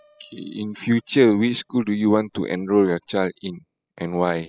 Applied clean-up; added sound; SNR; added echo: classical method spectral subtraction.